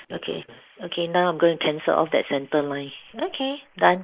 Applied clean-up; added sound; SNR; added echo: neural mask model Resemble Enhance denoiser.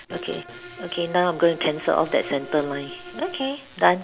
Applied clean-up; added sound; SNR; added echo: none; Bowed string instrument; 16 dB; none.